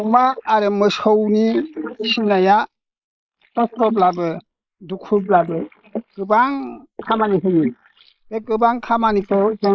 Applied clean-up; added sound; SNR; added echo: neural mask model Resemble Enhance denoiser.